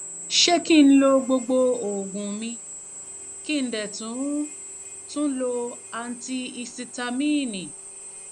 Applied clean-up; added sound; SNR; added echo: none; Drill; 15 dB; none.